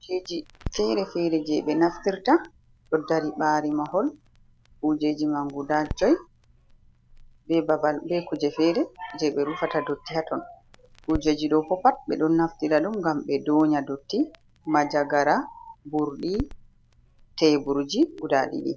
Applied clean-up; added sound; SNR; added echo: none; Crackle; 19 dB; none.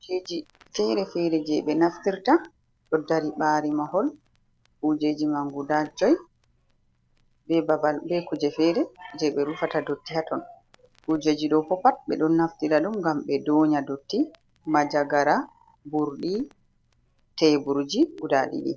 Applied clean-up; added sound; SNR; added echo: neural separator model SepFormer DNS4.